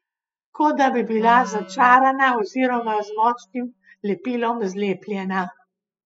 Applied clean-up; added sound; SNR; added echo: classical method spectral subtraction.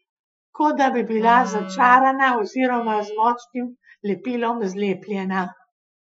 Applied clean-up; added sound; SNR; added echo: classical method Wiener filter.